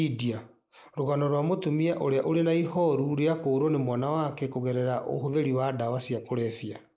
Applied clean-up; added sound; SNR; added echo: neural mask model Resemble Enhance denoiser.